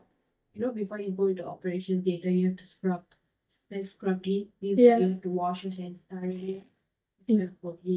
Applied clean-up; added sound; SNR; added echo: neural mask model DeepFilterNet 3.